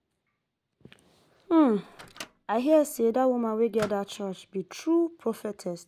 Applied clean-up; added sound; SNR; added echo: none; Microwave oven; 20 dB; none.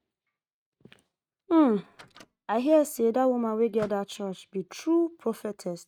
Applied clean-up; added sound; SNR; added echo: neural mask model RNNoise.